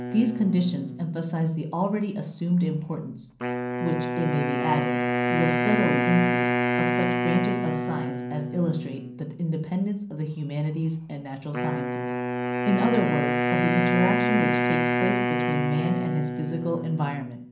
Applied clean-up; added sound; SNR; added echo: none; Wind instrument, woodwind instrument; 0 dB; reverberation time 0.6 s.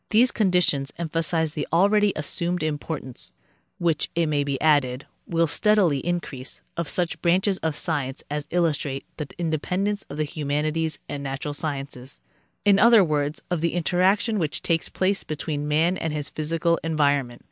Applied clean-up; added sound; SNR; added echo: none; none; none; none.